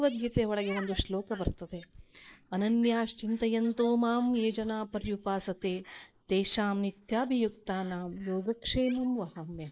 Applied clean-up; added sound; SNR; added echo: neural mask model Resemble Enhance denoiser.